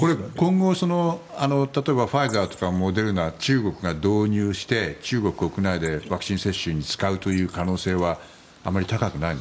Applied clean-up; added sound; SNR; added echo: neural mask model Resemble Enhance denoiser.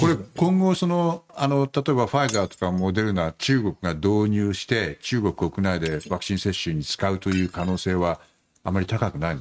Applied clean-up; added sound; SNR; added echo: neural mask model RNNoise.